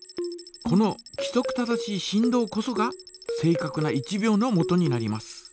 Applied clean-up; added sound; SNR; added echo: none; none; none; none.